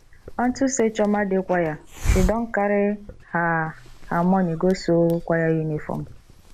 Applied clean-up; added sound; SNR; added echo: none; Hiss; 9 dB; none.